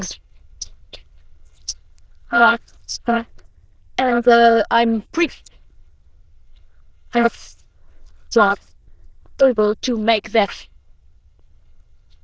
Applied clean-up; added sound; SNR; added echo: neural diffusion model UNIVERSE++.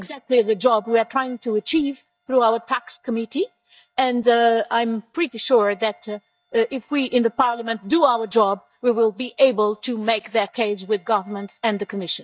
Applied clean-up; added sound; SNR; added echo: neural mask model DeepFilterNet 3.